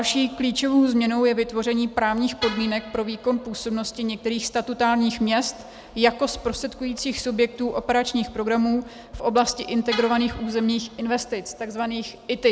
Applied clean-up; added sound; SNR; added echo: none; Vehicle horn, car horn, honking; 15 dB; none.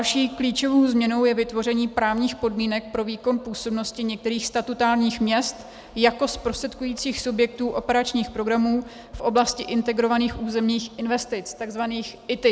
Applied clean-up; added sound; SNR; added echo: none; none; none; none.